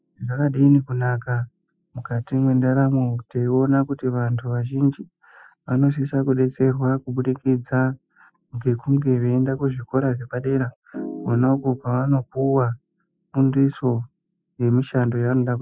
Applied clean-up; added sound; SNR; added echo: classical method Wiener filter.